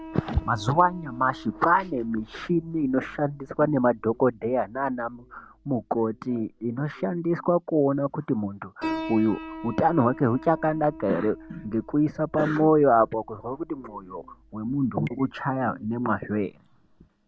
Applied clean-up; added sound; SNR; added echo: none; Piano; 17 dB; none.